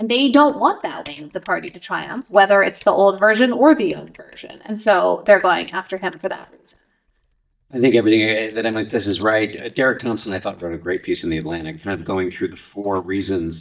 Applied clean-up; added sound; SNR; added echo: neural mask model DeepFilterNet 3.